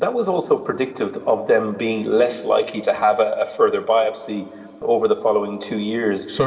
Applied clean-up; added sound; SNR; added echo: none; none; none; reverberation time 1.8 s.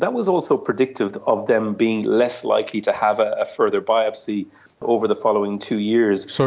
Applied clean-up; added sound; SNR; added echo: none; none; none; none.